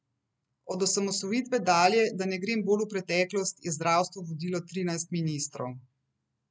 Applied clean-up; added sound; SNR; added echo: none; none; none; none.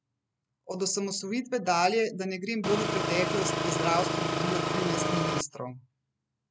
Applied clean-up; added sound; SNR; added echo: none; Engine; -2 dB; none.